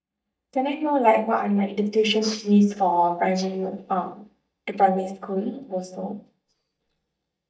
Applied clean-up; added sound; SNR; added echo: neural mask model DeepFilterNet 3.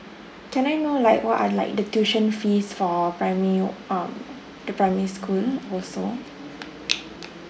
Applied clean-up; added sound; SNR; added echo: none; none; none; none.